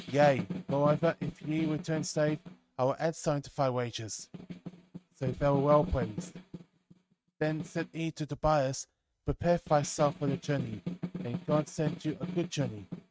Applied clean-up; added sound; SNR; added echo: neural mask model RNNoise.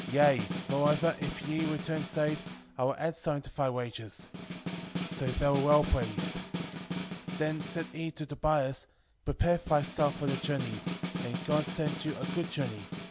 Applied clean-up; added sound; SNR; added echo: none; Snare drum; 7 dB; none.